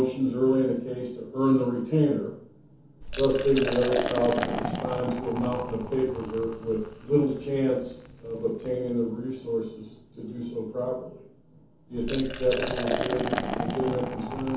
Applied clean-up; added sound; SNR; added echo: none; Liquid; 8 dB; reverberation time 0.6 s.